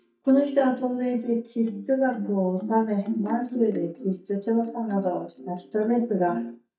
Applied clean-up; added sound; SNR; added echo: neural mask model DeepFilterNet 3.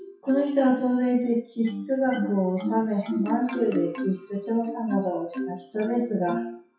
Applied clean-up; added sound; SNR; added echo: classical method WPE with log-MMSE.